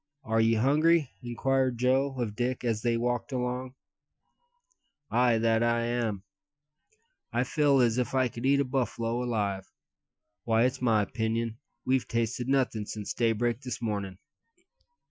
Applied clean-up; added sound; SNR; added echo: classical method Wiener filter.